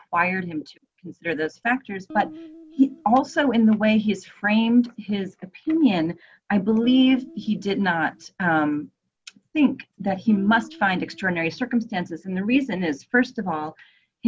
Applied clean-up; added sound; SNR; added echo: none; Guitar; 19 dB; none.